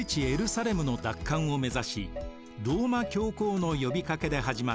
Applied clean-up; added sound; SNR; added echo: none; Motor vehicle (road); 17 dB; none.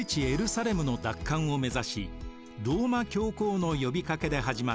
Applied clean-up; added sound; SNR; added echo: none; none; none; none.